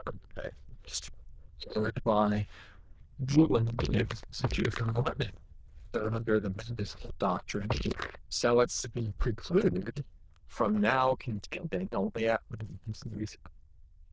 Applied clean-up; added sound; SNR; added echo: neural diffusion model UNIVERSE++.